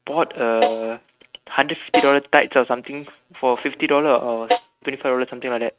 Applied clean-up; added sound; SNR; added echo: neural mask model RNNoise.